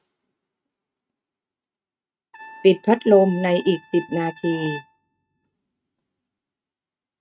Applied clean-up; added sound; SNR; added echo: neural mask model RNNoise.